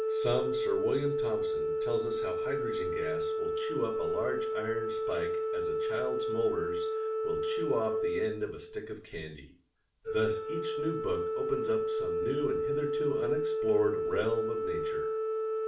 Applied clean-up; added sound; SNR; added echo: none; Organ; -4 dB; reverberation time 0.4 s.